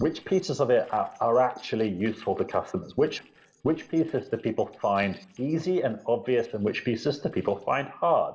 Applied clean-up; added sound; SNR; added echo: neural separator model SepFormer DNS4.